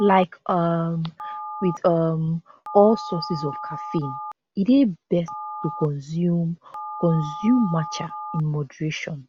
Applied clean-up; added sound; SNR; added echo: none; Telephone; 13 dB; none.